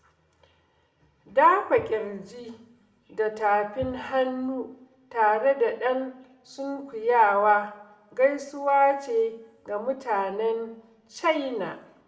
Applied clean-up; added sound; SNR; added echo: none; none; none; reverberation time 0.7 s.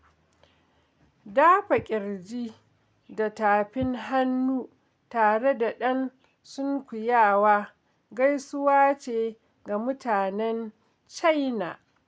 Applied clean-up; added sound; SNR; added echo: none; none; none; none.